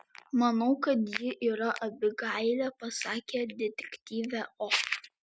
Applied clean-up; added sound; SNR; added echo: none; none; none; none.